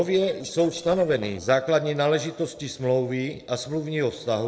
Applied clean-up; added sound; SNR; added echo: neural separator model SepFormer DNS4.